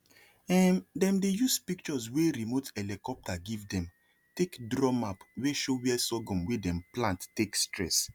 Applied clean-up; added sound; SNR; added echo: none; none; none; none.